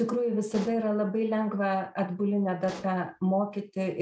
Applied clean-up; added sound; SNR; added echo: none; Explosion; 20 dB; none.